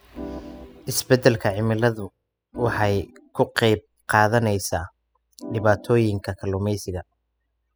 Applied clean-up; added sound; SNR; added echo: classical method spectral subtraction.